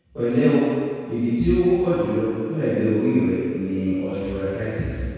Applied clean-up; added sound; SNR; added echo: none; none; none; reverberation time 2.0 s.